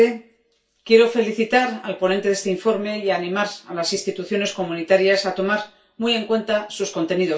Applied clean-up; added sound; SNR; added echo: none; none; none; reverberation time 0.3 s.